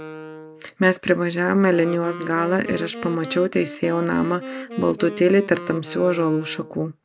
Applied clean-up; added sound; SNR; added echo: none; Wind instrument, woodwind instrument; 14 dB; none.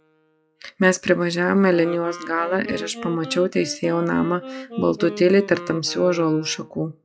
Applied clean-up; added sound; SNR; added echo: classical method log-MMSE.